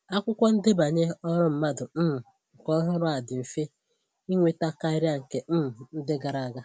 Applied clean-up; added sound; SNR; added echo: none; none; none; none.